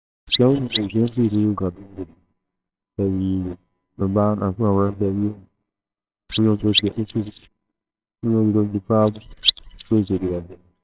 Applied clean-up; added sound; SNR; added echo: neural separator model SepFormer WHAMR!.